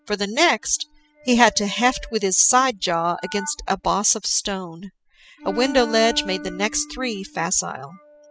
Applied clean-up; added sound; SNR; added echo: classical method spectral subtraction.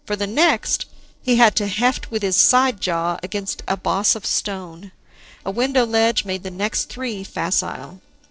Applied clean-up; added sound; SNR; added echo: neural separator model SepFormer DNS4.